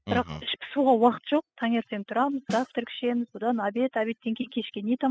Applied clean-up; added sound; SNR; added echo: classical method spectral subtraction.